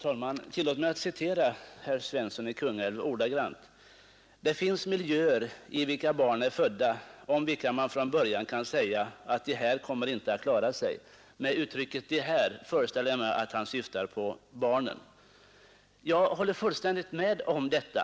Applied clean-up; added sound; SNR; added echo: none; none; none; none.